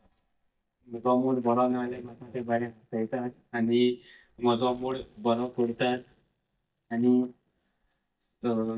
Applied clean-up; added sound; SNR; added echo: neural mask model DeepFilterNet 3.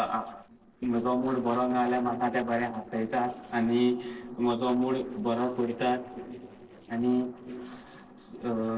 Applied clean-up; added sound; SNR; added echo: neural separator model SepFormer DNS4.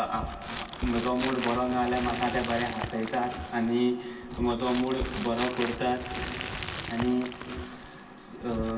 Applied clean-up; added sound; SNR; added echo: none; Crumpling, crinkling; 8 dB; reverberation time 0.2 s.